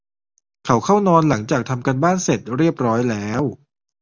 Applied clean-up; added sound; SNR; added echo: none; none; none; none.